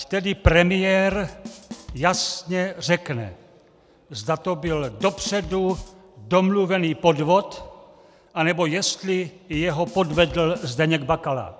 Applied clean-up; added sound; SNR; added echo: none; Bass drum / Snare drum / Drum kit; 17 dB; none.